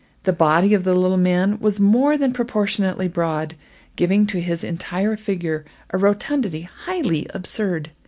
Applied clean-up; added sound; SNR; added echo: none; none; none; none.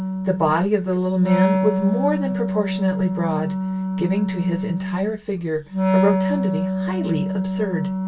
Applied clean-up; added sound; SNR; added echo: none; Wind instrument, woodwind instrument; 0 dB; reverberation time 0.1 s.